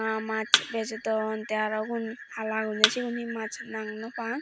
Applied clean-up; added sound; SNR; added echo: none; Thump, thud; -1 dB; none.